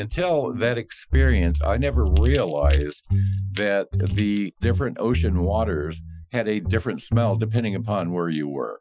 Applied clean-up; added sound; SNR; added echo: classical method Wiener filter.